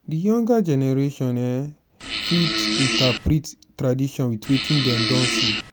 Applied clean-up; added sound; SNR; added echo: none; Fart; 1 dB; none.